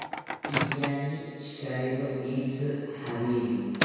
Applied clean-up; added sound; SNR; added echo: none; Microwave oven; 4 dB; reverberation time 2.0 s.